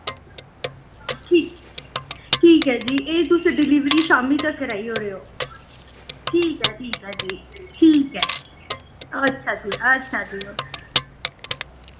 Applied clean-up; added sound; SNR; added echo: none; Keys jangling; 6 dB; reverberation time 0.4 s.